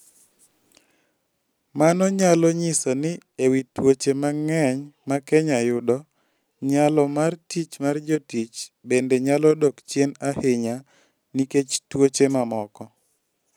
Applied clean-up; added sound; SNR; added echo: none; none; none; none.